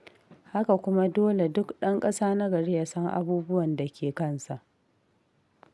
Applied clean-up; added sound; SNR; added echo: none; none; none; none.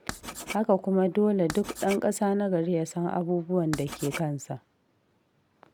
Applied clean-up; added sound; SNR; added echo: none; Writing; 14 dB; none.